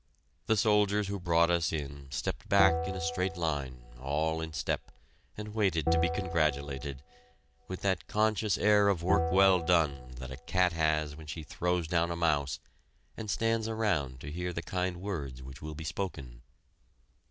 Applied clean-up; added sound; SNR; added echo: none; Bell; 5 dB; none.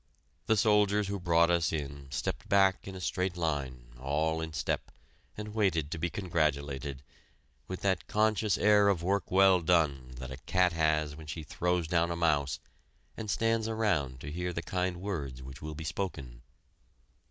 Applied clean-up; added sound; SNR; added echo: none; none; none; none.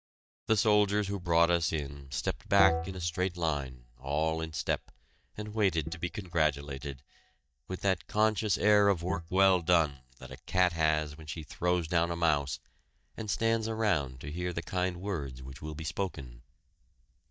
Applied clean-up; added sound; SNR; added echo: neural mask model DeepFilterNet 3.